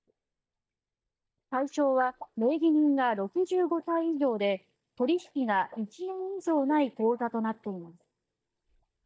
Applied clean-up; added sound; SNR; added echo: neural mask model DeepFilterNet 3.